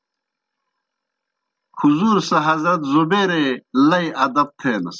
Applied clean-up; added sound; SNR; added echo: none; none; none; none.